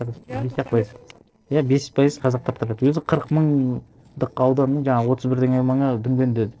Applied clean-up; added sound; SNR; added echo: neural separator model SepFormer DNS4.